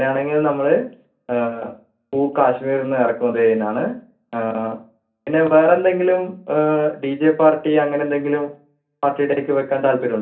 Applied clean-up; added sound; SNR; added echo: none; none; none; reverberation time 0.3 s.